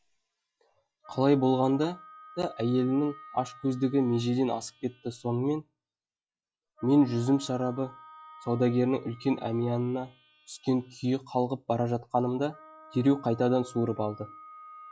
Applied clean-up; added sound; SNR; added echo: classical method log-MMSE.